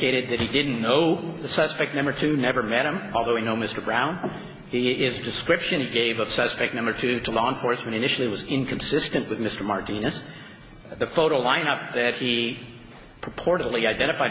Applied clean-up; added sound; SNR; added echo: none; none; none; none.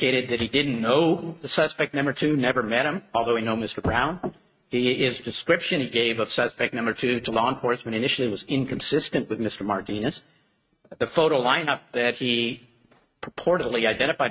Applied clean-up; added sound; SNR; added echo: neural mask model RNNoise.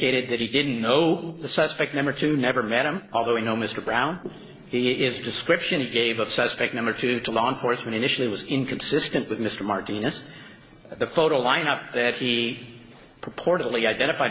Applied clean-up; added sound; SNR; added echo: neural separator model SepFormer DNS4.